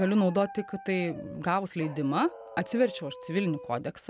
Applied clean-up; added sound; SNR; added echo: none; Dog; 16 dB; none.